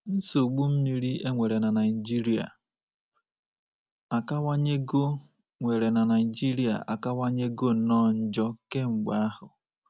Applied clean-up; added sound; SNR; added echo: none; none; none; none.